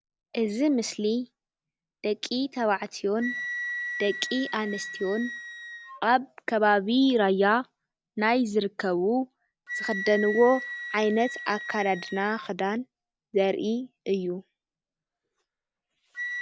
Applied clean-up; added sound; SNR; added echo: none; Wind instrument, woodwind instrument; 12 dB; none.